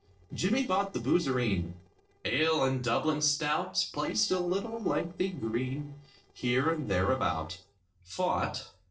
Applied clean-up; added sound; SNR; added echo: neural separator model SepFormer DNS4.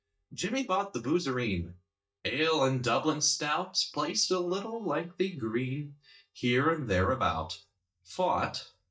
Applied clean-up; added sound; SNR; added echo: neural mask model DeepFilterNet 3.